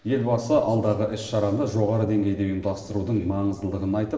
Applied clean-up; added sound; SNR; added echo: neural separator model SepFormer DNS4.